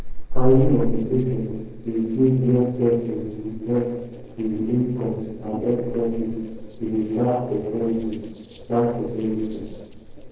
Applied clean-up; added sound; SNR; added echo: neural separator model SepFormer DNS4.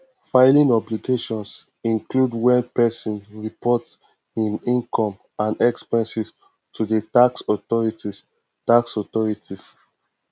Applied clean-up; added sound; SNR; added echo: none; none; none; none.